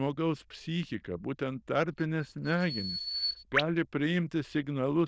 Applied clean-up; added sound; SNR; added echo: neural diffusion model UNIVERSE++.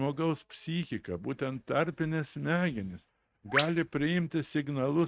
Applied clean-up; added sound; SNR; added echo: neural mask model RNNoise.